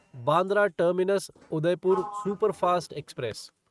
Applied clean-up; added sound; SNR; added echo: neural mask model RNNoise.